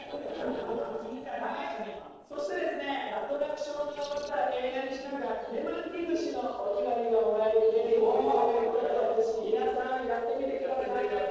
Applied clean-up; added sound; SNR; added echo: neural separator model SepFormer DNS4.